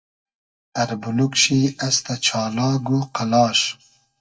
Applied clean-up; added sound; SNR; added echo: neural mask model DeepFilterNet 3.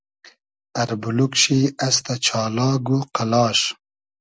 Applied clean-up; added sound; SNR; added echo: none; none; none; none.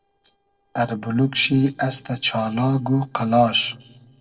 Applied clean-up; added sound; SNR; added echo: neural separator model SepFormer DNS4.